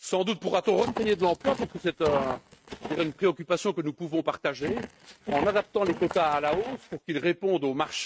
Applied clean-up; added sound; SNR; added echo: neural mask model RNNoise.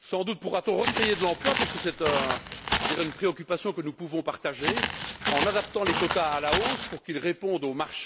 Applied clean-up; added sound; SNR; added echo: none; Walk, footsteps; 0 dB; none.